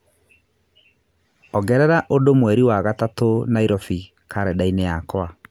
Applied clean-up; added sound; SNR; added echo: none; none; none; none.